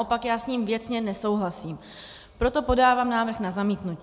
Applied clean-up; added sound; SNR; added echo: none; none; none; none.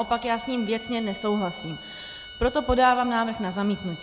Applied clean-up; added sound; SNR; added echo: none; Bowed string instrument; 16 dB; none.